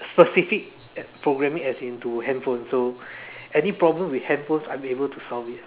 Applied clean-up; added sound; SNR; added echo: none; none; none; none.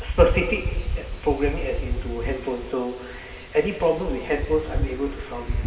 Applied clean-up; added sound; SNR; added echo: none; Wind; 2 dB; reverberation time 3.0 s.